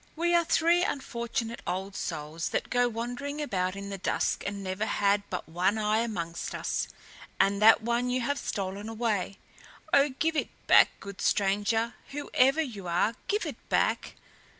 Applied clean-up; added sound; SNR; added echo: none; none; none; none.